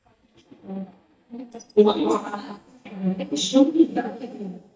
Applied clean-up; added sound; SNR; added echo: neural mask model DeepFilterNet 3.